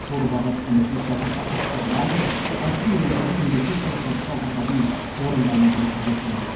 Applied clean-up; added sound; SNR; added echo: none; Waves, surf; 4 dB; reverberation time 0.9 s.